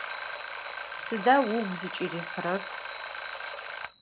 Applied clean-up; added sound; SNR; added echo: none; Alarm; 3 dB; none.